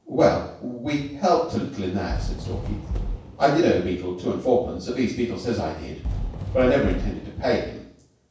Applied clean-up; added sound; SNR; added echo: none; Fireworks; 9 dB; reverberation time 0.7 s.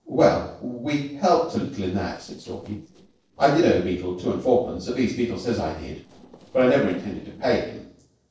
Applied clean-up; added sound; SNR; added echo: neural separator model SepFormer DNS4.